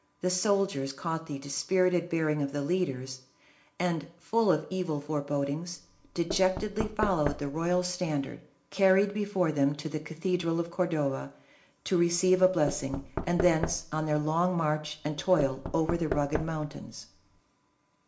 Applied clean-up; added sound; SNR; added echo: none; Knock / Wood; 9 dB; reverberation time 0.4 s.